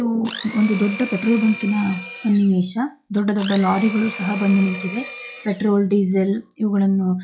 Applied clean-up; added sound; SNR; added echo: classical method log-MMSE.